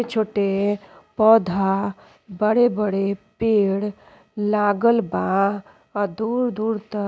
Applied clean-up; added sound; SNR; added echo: none; none; none; none.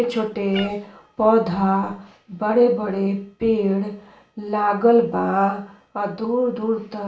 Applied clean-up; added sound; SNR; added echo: none; Meow; 16 dB; reverberation time 0.4 s.